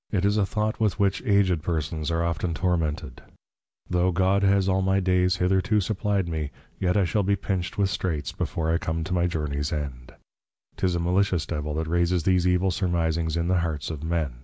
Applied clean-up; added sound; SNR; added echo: none; none; none; none.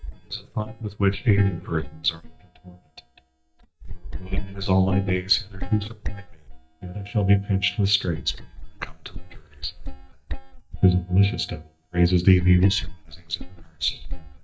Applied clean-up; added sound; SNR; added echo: neural mask model DeepFilterNet 3.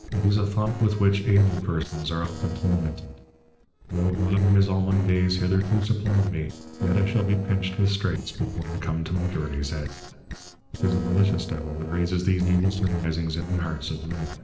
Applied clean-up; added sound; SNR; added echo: neural separator model SepFormer DNS4.